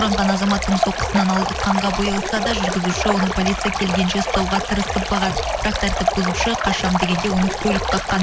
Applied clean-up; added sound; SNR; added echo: none; Stream; 3 dB; none.